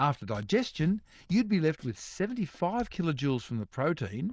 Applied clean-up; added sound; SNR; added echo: neural diffusion model UNIVERSE++.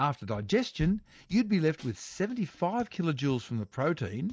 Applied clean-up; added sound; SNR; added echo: neural mask model DeepFilterNet 3.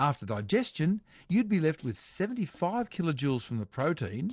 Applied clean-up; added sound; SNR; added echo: neural separator model SepFormer DNS4.